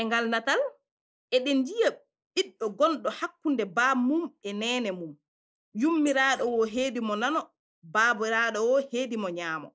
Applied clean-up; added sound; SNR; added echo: neural mask model Resemble Enhance denoiser.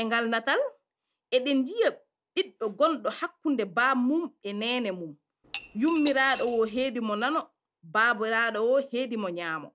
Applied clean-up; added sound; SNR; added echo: none; Cutlery, silverware / Dishes, pots, and pans; 10 dB; none.